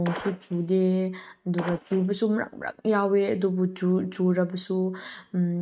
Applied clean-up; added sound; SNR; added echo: neural mask model RNNoise.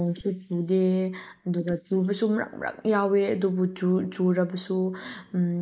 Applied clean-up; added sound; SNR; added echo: neural mask model Resemble Enhance denoiser.